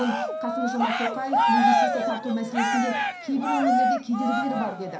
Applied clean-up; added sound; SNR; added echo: none; Cheering; -3 dB; reverberation time 0.5 s.